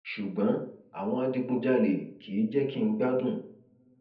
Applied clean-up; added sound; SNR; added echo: none; none; none; reverberation time 0.6 s.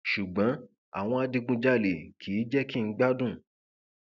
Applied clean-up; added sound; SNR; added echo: none; none; none; none.